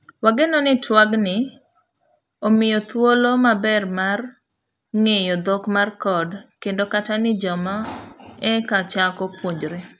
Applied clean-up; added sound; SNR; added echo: none; none; none; none.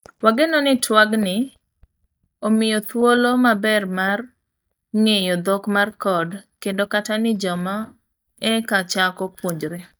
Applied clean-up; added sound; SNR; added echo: neural mask model DeepFilterNet 3.